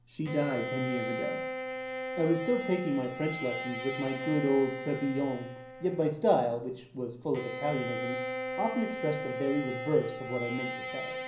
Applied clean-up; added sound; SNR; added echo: none; Bowed string instrument; 6 dB; reverberation time 0.6 s.